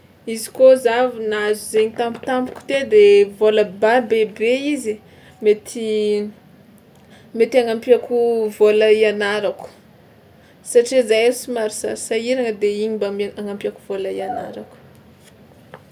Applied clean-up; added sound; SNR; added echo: none; none; none; none.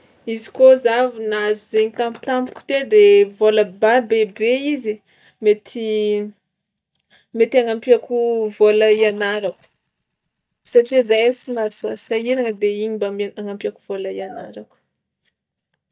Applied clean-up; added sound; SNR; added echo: neural mask model DeepFilterNet 3.